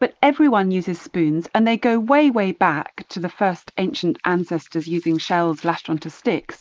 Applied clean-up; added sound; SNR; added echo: neural mask model Resemble Enhance denoiser.